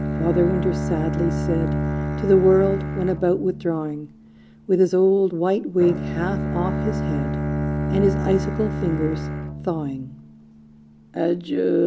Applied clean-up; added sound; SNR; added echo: none; Bowed string instrument; 4 dB; none.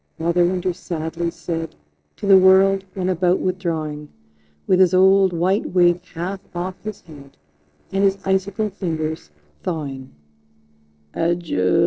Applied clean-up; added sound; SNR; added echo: neural separator model SepFormer DNS4.